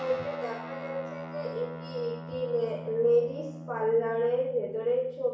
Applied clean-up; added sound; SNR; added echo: none; Guitar; 12 dB; reverberation time 0.6 s.